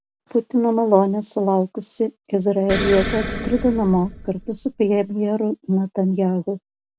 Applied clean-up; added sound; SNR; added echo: none; Explosion; 8 dB; none.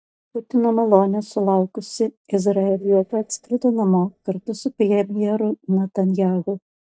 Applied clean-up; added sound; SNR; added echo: neural mask model DeepFilterNet 3.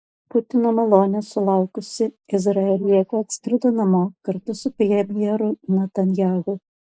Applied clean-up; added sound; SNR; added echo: neural mask model Resemble Enhance denoiser.